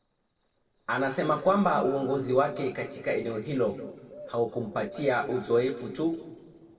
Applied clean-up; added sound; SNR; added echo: neural separator model SepFormer DNS4.